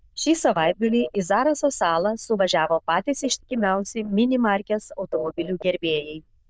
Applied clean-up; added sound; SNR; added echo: neural diffusion model UNIVERSE++.